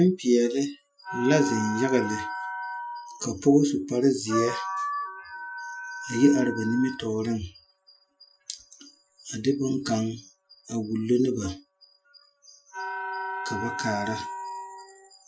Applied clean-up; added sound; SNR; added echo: classical method Wiener filter.